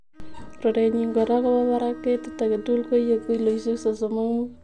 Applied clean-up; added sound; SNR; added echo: none; Bowed string instrument; 17 dB; none.